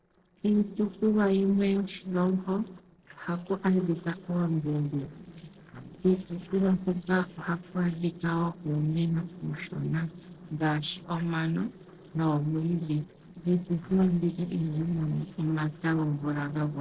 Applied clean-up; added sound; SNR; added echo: neural separator model SepFormer DNS4.